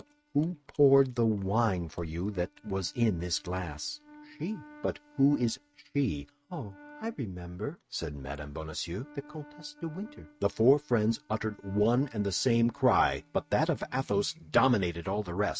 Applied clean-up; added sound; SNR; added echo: neural mask model RNNoise.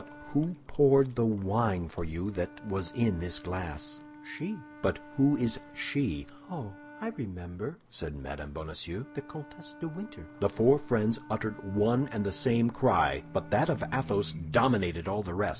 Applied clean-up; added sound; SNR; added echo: none; Wind instrument, woodwind instrument + Livestock, farm animals, working animals; 18 dB; none.